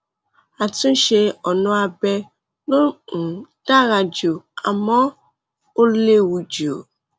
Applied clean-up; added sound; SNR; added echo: none; none; none; none.